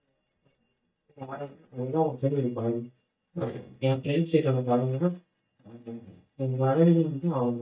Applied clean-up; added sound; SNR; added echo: neural mask model DeepFilterNet 3.